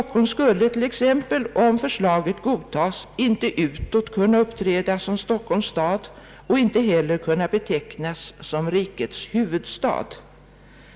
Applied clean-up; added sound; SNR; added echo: none; none; none; none.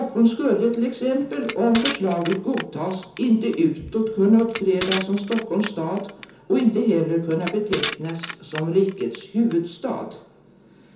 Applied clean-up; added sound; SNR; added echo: none; Crushing; 11 dB; reverberation time 0.6 s.